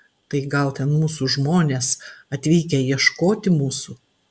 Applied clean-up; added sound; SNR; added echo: none; none; none; none.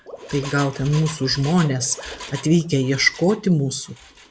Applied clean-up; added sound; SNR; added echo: none; Engine + Water / Liquid; 16 dB; none.